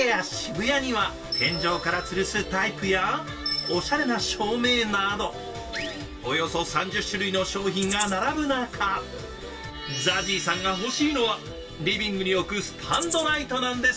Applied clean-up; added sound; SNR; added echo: none; Rattle (instrument); 8 dB; reverberation time 0.1 s.